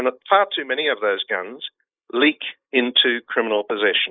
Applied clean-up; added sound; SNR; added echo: neural mask model Resemble Enhance denoiser.